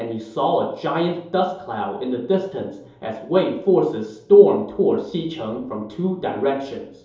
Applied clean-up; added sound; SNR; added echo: none; none; none; reverberation time 2.8 s.